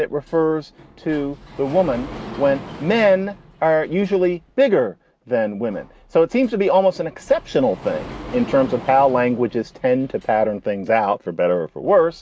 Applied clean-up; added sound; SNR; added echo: none; Sliding door; 19 dB; none.